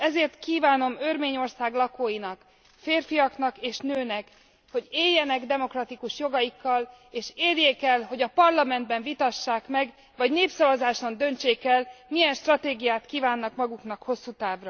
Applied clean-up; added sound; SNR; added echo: none; none; none; none.